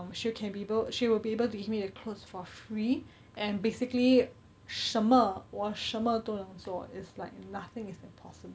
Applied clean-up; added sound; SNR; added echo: none; none; none; none.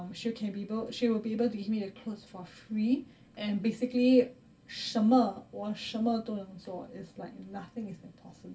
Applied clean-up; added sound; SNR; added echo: none; none; none; reverberation time 0.2 s.